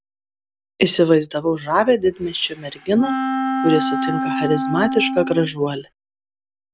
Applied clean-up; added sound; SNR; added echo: none; Wind instrument, woodwind instrument; 3 dB; none.